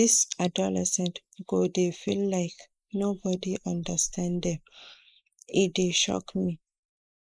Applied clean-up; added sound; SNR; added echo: neural mask model Resemble Enhance denoiser.